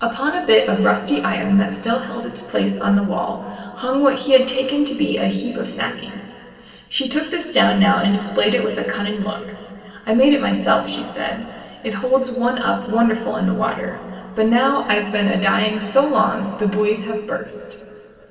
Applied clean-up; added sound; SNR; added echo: none; none; none; reverberation time 2.8 s.